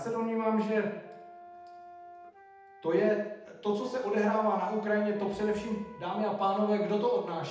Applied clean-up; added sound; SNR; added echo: none; Wind instrument, woodwind instrument; 20 dB; reverberation time 0.8 s.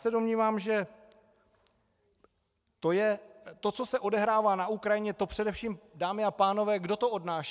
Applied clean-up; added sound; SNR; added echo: none; none; none; none.